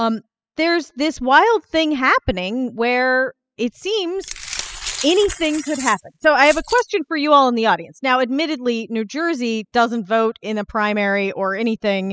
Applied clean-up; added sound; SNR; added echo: classical method spectral subtraction.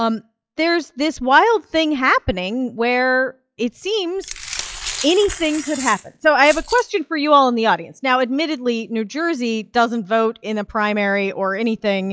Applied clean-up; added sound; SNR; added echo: classical method log-MMSE.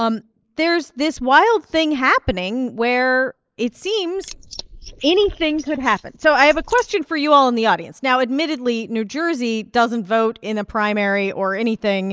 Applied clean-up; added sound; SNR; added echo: neural mask model Resemble Enhance denoiser.